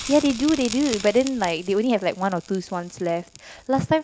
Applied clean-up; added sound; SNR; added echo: none; Crackle; 15 dB; none.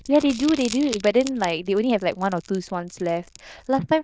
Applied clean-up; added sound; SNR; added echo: neural diffusion model UNIVERSE++.